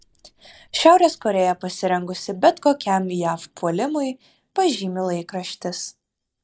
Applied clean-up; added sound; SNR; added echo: neural mask model DeepFilterNet 3.